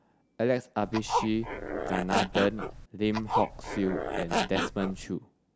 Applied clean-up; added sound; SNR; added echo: none; Zipper (clothing); 1 dB; none.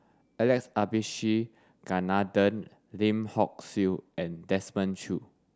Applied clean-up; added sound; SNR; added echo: none; none; none; none.